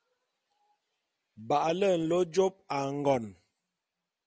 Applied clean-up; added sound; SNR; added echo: none; none; none; none.